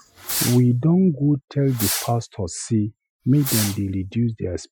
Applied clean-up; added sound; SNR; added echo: classical method Wiener filter.